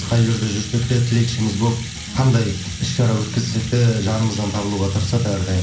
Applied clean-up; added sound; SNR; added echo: none; Rattle (instrument); 15 dB; reverberation time 0.6 s.